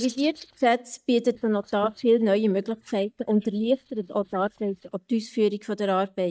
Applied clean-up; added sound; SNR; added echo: neural mask model DeepFilterNet 3.